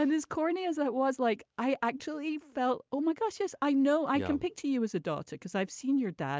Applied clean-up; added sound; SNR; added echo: none; none; none; none.